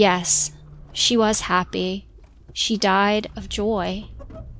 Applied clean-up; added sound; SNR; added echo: none; Squeak / Accelerating, revving, vroom / Vehicle; 18 dB; none.